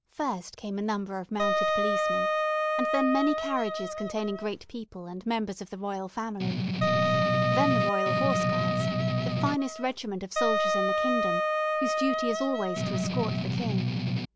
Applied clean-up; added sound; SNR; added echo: none; Wind instrument, woodwind instrument + Strum; -5 dB; none.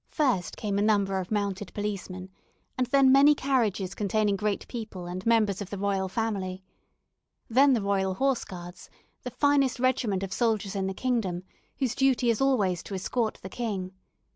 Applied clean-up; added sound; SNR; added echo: none; none; none; none.